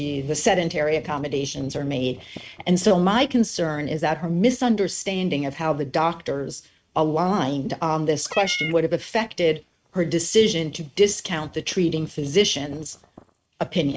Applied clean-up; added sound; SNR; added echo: neural mask model RNNoise.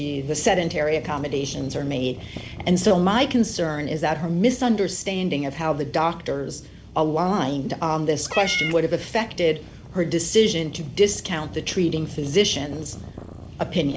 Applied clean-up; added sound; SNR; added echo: none; Meow / Purr; 15 dB; none.